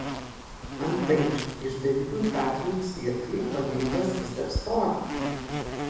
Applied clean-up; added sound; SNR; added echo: none; Insect; 5 dB; reverberation time 1.1 s.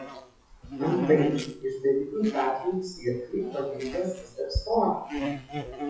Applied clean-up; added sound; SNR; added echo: classical method WPE with log-MMSE.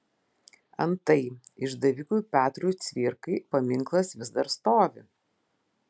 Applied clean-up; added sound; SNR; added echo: none; none; none; none.